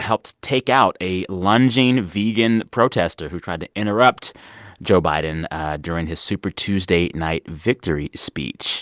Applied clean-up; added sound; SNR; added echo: none; none; none; none.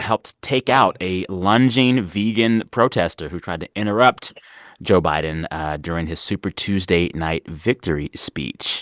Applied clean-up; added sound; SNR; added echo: neural mask model Resemble Enhance denoiser.